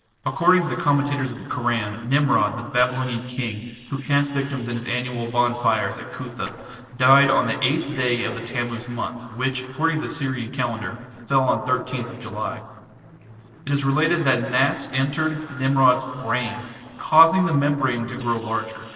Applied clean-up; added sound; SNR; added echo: neural separator model SepFormer DNS4.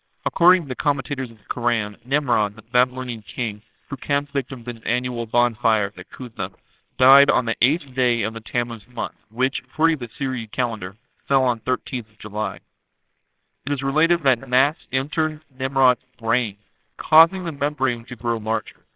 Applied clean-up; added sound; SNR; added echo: neural separator model SepFormer WHAMR!.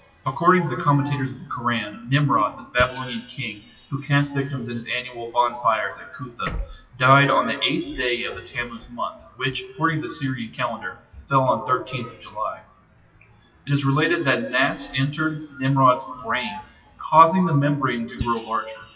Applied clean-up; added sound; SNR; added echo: classical method WPE with log-MMSE.